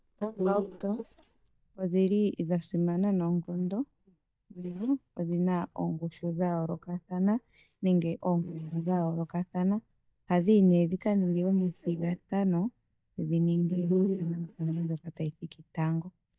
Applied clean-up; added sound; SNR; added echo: neural mask model DeepFilterNet 3.